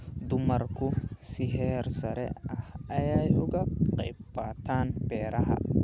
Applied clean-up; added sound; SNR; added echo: none; none; none; none.